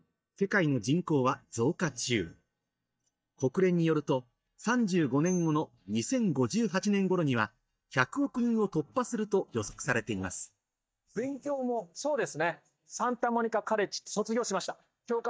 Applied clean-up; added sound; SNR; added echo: neural mask model DeepFilterNet 3.